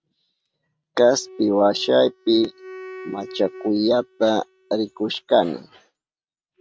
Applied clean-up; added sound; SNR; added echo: neural mask model RNNoise.